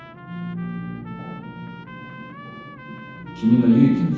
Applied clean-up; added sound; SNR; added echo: none; Trumpet; 19 dB; reverberation time 0.9 s.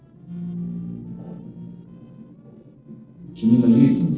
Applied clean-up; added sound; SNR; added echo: neural separator model SepFormer DNS4.